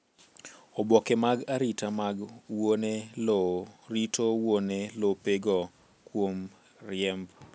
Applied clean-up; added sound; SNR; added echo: none; none; none; none.